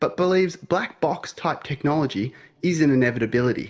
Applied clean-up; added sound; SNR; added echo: none; none; none; reverberation time 0.5 s.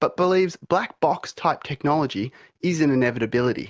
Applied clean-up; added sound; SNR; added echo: none; none; none; none.